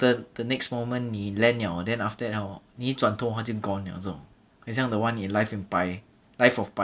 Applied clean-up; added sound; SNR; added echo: none; none; none; none.